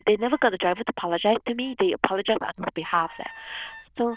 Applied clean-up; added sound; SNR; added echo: neural diffusion model UNIVERSE++.